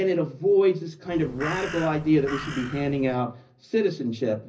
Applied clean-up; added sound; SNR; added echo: none; Crow; 12 dB; reverberation time 0.4 s.